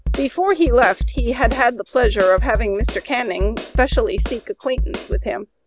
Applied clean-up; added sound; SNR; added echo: none; Snare drum; 4 dB; none.